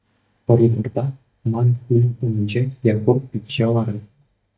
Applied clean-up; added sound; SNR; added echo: neural mask model DeepFilterNet 3.